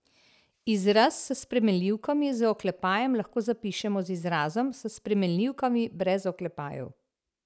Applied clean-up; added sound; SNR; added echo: none; none; none; none.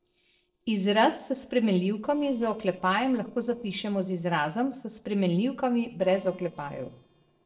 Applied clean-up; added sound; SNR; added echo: neural separator model SepFormer DNS4.